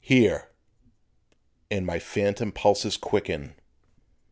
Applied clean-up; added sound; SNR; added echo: none; none; none; none.